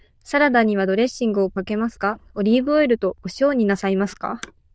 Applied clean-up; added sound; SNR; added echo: neural diffusion model UNIVERSE++.